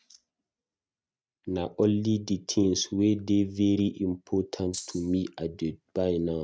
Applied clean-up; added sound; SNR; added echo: neural mask model RNNoise.